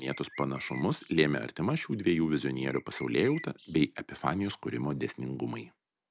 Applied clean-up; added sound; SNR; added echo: none; Bird; 20 dB; none.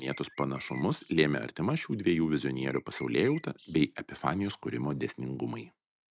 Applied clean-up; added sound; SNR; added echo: neural mask model RNNoise.